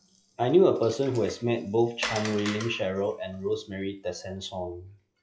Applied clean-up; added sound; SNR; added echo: classical method log-MMSE.